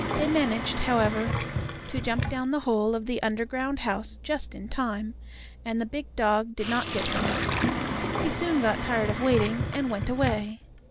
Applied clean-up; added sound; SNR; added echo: none; Sink (filling or washing); 3 dB; none.